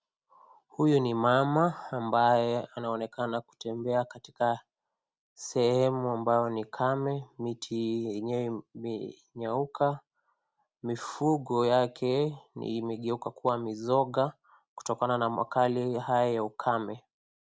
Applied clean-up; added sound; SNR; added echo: none; none; none; none.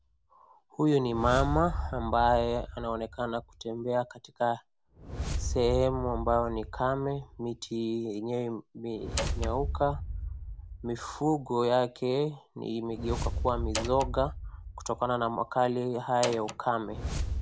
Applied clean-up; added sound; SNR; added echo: none; Door + Whoosh, swoosh, swish; 7 dB; none.